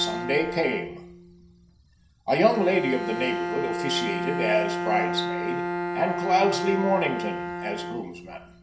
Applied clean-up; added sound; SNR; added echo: none; Bowed string instrument; 4 dB; reverberation time 0.5 s.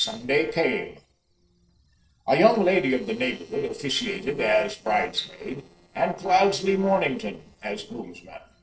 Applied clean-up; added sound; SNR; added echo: neural separator model SepFormer DNS4.